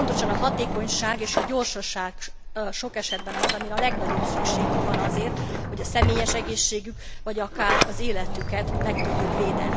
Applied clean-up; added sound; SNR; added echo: none; Sliding door; -3 dB; none.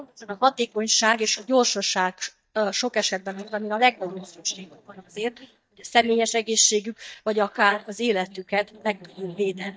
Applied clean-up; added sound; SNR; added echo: neural mask model DeepFilterNet 3.